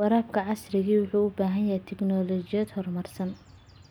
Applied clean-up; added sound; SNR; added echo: none; none; none; none.